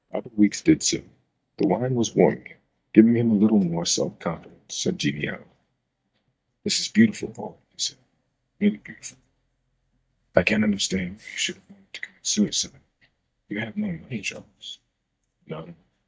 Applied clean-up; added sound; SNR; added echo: neural mask model DeepFilterNet 3.